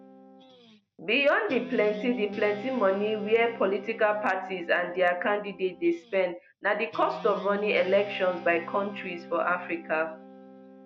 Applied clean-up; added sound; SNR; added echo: none; Guitar; 16 dB; none.